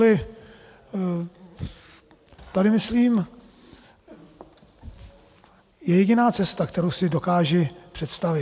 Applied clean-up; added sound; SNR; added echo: none; none; none; none.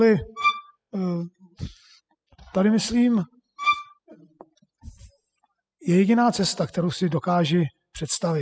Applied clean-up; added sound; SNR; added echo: classical method spectral subtraction.